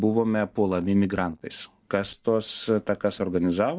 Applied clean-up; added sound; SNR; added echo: neural mask model DeepFilterNet 3.